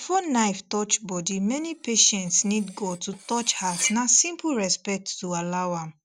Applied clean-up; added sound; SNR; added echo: none; Cutlery, silverware; 15 dB; none.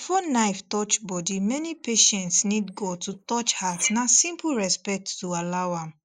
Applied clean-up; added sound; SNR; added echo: neural mask model Resemble Enhance denoiser.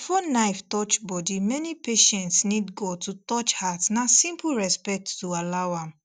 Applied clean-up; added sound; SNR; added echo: none; none; none; none.